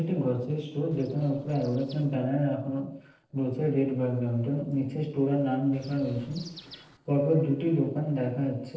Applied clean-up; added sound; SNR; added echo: neural separator model SepFormer DNS4.